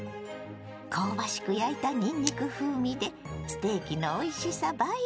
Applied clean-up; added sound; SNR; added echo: none; Cutlery, silverware; 10 dB; none.